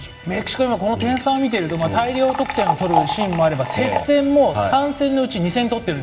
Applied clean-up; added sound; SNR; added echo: none; Liquid; 6 dB; reverberation time 1.3 s.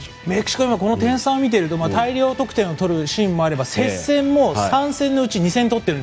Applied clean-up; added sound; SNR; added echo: none; none; none; none.